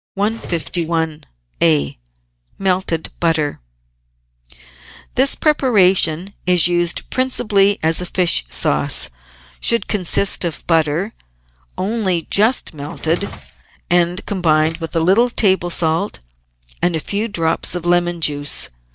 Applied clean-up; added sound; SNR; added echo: neural mask model DeepFilterNet 3.